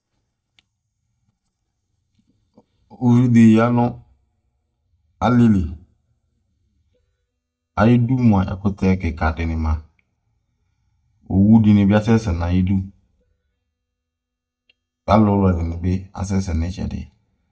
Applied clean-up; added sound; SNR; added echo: neural mask model DeepFilterNet 3.